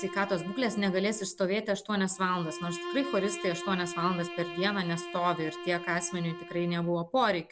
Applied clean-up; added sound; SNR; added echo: none; Bowed string instrument; 10 dB; none.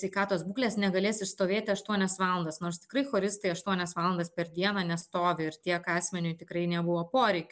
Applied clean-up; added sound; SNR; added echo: none; none; none; none.